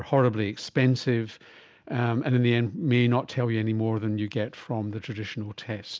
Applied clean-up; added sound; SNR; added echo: none; none; none; none.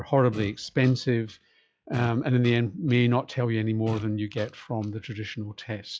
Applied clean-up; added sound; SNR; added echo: classical method log-MMSE.